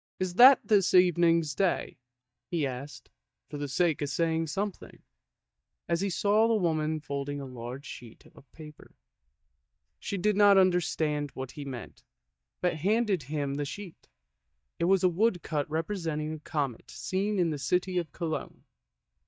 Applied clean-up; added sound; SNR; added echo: neural mask model DeepFilterNet 3.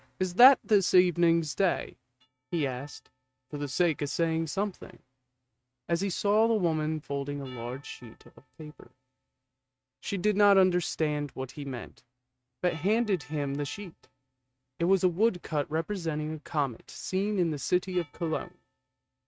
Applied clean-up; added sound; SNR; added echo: neural mask model RNNoise.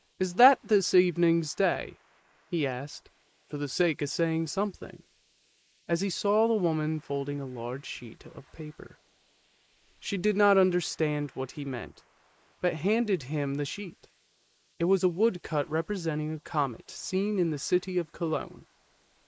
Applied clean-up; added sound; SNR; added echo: neural mask model Resemble Enhance denoiser.